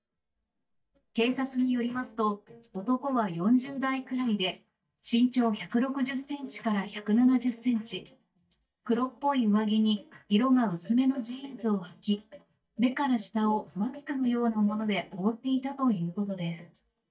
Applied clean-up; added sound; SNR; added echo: neural mask model DeepFilterNet 3.